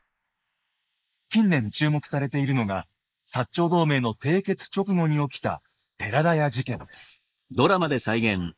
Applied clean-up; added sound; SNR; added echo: neural mask model Resemble Enhance denoiser.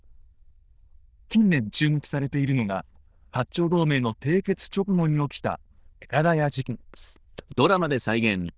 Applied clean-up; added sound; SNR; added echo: neural diffusion model UNIVERSE++.